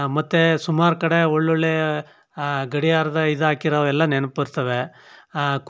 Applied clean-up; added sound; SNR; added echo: none; none; none; none.